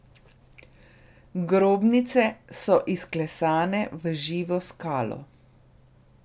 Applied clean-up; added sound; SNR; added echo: none; none; none; none.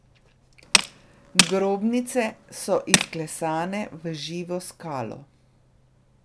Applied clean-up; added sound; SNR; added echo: none; Tools; -3 dB; none.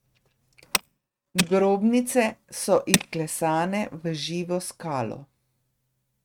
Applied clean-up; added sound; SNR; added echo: neural mask model RNNoise.